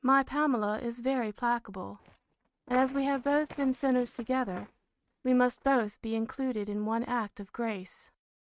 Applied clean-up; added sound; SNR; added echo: neural mask model RNNoise.